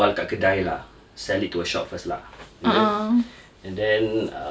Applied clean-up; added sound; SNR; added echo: none; none; none; none.